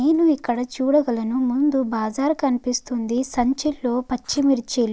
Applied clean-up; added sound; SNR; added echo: none; none; none; none.